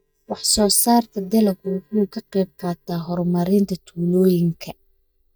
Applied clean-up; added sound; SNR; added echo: neural mask model DeepFilterNet 3.